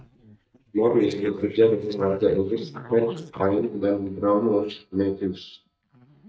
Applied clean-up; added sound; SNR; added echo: neural mask model DeepFilterNet 3.